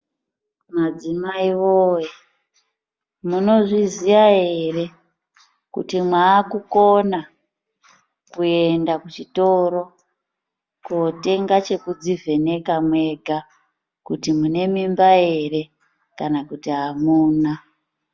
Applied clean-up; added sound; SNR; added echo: none; none; none; none.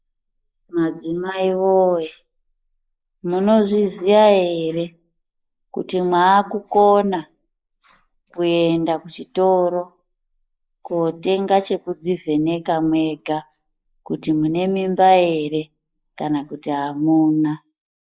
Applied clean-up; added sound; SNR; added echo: neural mask model Resemble Enhance denoiser.